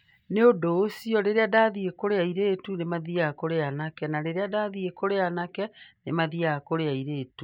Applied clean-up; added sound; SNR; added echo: none; none; none; none.